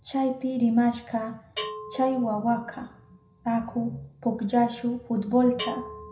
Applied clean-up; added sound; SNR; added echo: none; Bell; 15 dB; reverberation time 0.5 s.